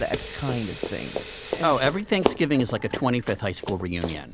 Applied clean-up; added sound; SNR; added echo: none; Sink (filling or washing) / Water tap, faucet + Run; 5 dB; none.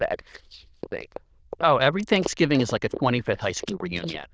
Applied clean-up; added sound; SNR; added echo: neural diffusion model UNIVERSE++.